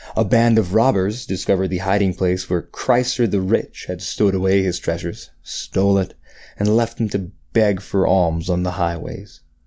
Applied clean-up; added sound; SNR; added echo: none; none; none; none.